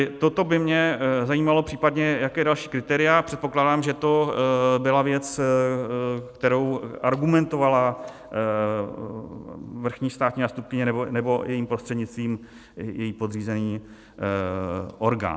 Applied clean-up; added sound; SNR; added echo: none; none; none; none.